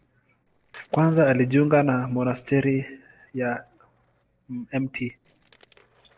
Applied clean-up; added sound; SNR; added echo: neural separator model SepFormer DNS4.